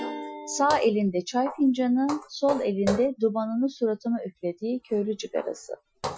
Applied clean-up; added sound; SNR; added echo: classical method Wiener filter.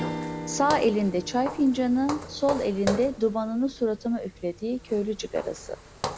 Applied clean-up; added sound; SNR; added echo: none; Strum + Walk, footsteps; 9 dB; none.